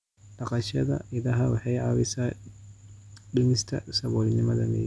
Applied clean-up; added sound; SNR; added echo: none; none; none; none.